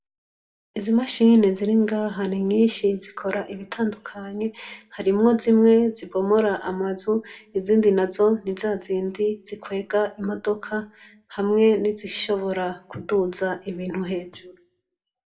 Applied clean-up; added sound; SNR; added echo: none; none; none; reverberation time 0.4 s.